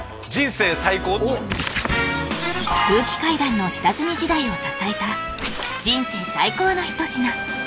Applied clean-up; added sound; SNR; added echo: none; none; none; none.